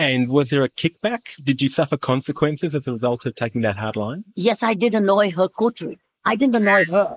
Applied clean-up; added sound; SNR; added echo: neural mask model Resemble Enhance denoiser.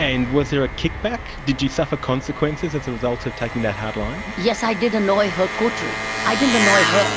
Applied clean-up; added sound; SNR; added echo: none; Engine; 4 dB; none.